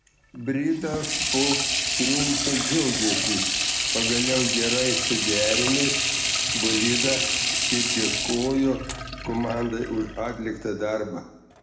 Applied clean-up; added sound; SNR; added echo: none; Sink (filling or washing) / Water tap, faucet; -1 dB; reverberation time 0.9 s.